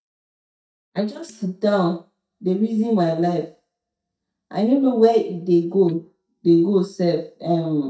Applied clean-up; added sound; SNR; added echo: neural mask model DeepFilterNet 3.